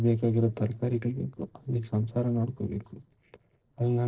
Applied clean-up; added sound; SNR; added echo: neural separator model SepFormer DNS4.